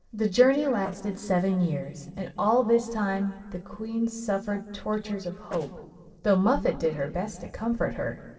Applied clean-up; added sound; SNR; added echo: neural separator model SepFormer DNS4.